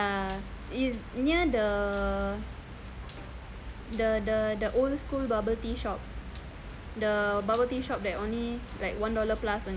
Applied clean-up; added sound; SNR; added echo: none; none; none; none.